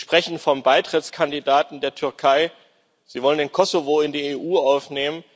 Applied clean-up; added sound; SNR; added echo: none; none; none; none.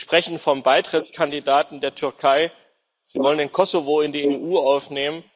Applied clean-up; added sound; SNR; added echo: neural mask model Resemble Enhance denoiser.